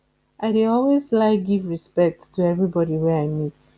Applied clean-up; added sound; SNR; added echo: none; none; none; none.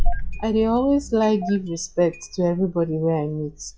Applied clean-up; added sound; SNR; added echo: classical method log-MMSE.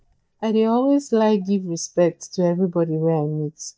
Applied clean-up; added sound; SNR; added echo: neural mask model DeepFilterNet 3.